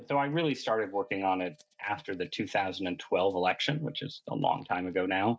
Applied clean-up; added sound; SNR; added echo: neural mask model DeepFilterNet 3.